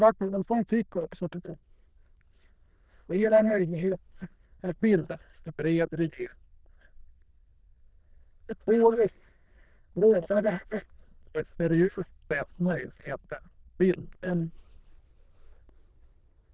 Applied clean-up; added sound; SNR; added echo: neural diffusion model UNIVERSE++.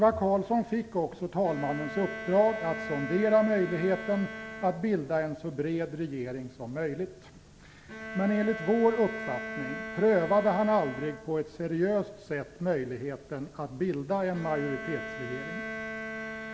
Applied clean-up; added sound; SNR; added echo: none; Bowed string instrument; 11 dB; none.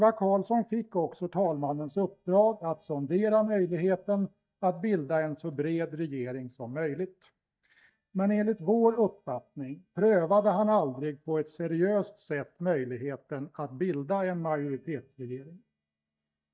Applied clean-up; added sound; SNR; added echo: neural mask model DeepFilterNet 3.